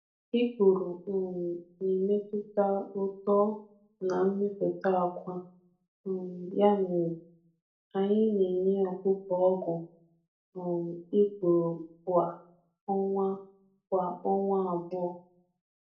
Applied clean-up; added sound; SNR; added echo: none; none; none; reverberation time 0.4 s.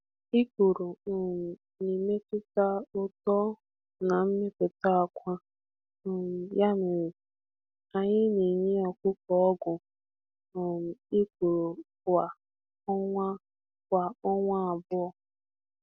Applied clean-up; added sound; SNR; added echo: none; none; none; none.